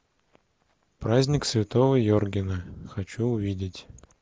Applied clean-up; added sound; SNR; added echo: none; none; none; none.